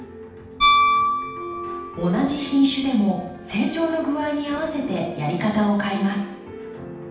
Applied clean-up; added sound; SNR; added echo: none; Piano; 3 dB; reverberation time 0.8 s.